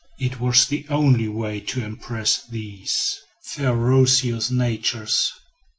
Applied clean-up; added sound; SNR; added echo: none; none; none; none.